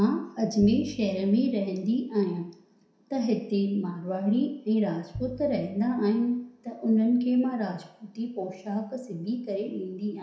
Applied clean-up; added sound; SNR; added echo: none; Piano; 18 dB; reverberation time 0.7 s.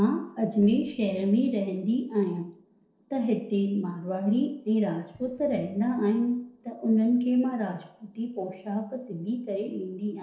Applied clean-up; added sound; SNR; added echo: neural separator model SepFormer DNS4.